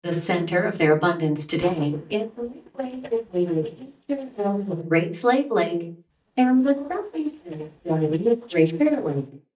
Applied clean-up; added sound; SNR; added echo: neural mask model DeepFilterNet 3.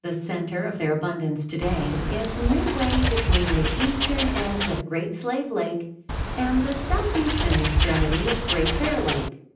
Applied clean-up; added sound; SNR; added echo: none; Wild animals; -1 dB; reverberation time 0.6 s.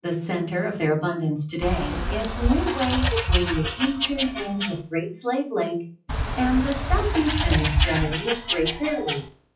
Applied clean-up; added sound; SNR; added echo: classical method WPE with log-MMSE.